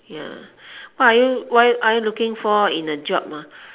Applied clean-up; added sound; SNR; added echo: none; none; none; none.